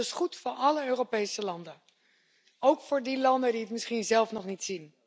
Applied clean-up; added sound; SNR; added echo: none; none; none; none.